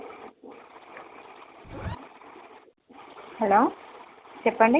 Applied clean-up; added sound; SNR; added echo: none; Zipper (clothing); 7 dB; none.